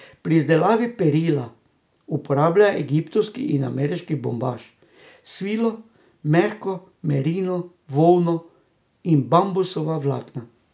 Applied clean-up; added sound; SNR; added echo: none; none; none; none.